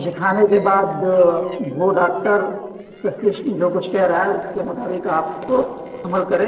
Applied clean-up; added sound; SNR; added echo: neural separator model SepFormer DNS4.